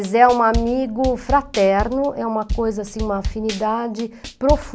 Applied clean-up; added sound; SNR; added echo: none; Drum / Drum kit; 9 dB; none.